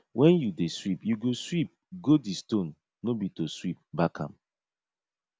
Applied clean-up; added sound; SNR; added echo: none; none; none; none.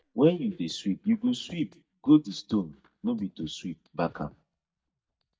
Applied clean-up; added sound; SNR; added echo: neural mask model DeepFilterNet 3.